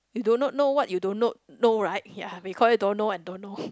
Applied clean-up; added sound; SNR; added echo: none; none; none; none.